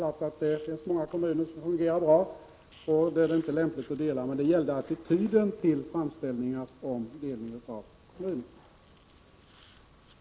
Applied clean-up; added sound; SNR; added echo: none; none; none; none.